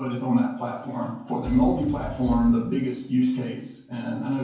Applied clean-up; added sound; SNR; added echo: none; Fireworks; 13 dB; reverberation time 0.9 s.